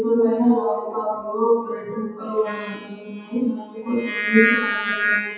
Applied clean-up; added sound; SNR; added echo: classical method WPE with log-MMSE.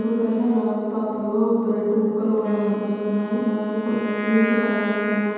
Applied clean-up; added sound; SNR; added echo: none; Wind instrument, woodwind instrument; 7 dB; reverberation time 2.1 s.